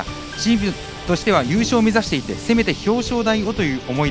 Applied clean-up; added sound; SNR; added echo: none; Frying (food) + Zipper (clothing); 18 dB; none.